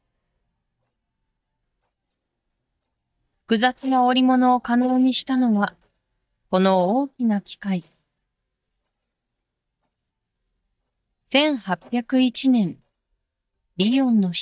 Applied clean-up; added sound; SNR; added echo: neural mask model DeepFilterNet 3.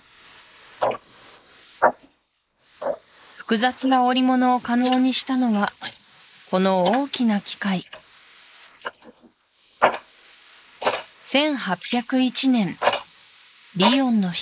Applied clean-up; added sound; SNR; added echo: neural mask model Resemble Enhance denoiser.